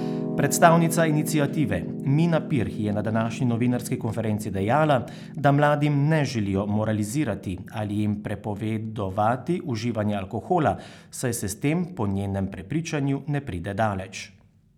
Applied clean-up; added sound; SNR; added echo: none; Piano; 12 dB; none.